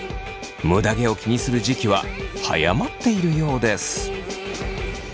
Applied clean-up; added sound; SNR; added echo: none; none; none; none.